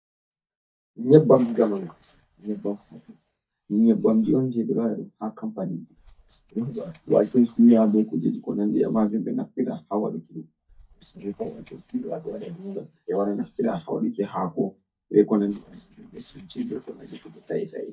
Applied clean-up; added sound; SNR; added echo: neural mask model DeepFilterNet 3.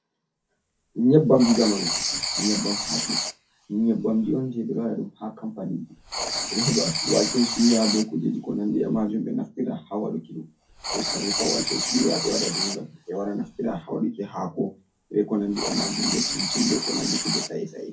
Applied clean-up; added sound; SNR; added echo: none; Writing; 5 dB; reverberation time 0.3 s.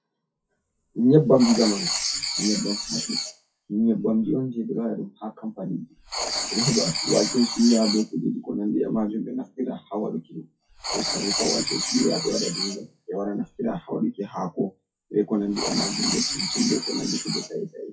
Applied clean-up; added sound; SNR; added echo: classical method WPE with log-MMSE.